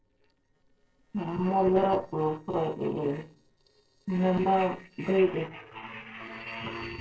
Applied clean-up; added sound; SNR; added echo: neural separator model SepFormer DNS4.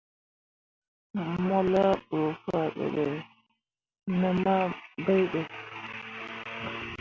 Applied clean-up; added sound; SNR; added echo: none; none; none; none.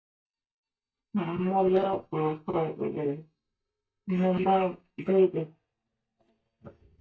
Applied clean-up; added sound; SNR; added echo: neural mask model DeepFilterNet 3.